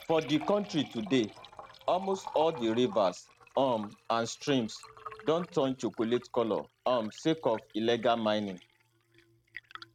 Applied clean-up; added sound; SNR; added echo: neural mask model RNNoise.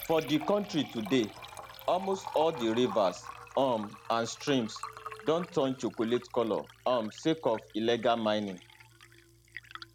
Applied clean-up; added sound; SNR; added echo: none; Liquid; 15 dB; none.